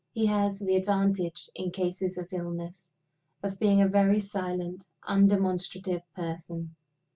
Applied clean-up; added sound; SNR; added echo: none; none; none; none.